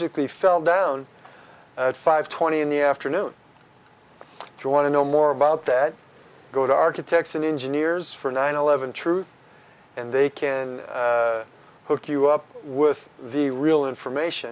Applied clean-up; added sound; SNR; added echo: none; none; none; none.